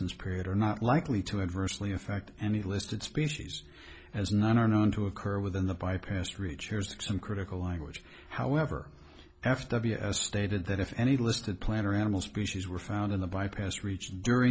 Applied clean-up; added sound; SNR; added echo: none; none; none; none.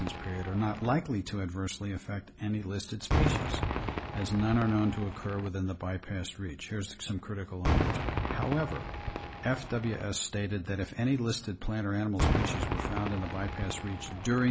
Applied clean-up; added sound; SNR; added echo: none; Cheering / Fireworks; 3 dB; none.